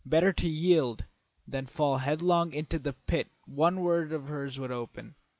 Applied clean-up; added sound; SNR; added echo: none; none; none; none.